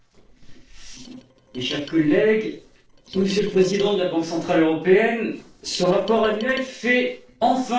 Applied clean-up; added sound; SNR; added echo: neural separator model SepFormer DNS4.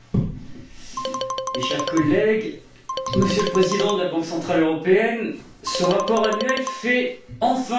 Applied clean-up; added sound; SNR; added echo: none; Marimba, xylophone; 6 dB; reverberation time 0.3 s.